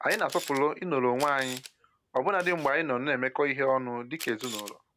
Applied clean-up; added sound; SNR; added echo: none; Camera; 17 dB; none.